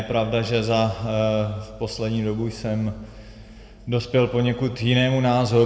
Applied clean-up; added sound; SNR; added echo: none; none; none; reverberation time 1.4 s.